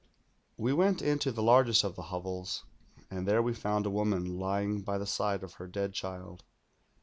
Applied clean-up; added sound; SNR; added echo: none; none; none; none.